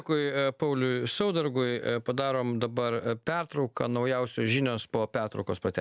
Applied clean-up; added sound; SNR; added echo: none; none; none; none.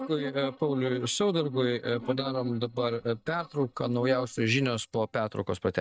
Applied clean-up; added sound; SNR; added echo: neural mask model DeepFilterNet 3.